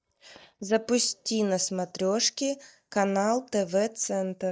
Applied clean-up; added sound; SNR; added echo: neural mask model DeepFilterNet 3.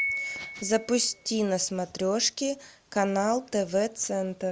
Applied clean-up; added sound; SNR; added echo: none; Piano; 12 dB; none.